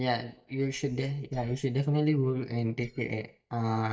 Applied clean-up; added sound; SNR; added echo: neural mask model DeepFilterNet 3.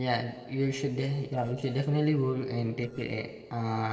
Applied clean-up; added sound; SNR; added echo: neural separator model SepFormer DNS4.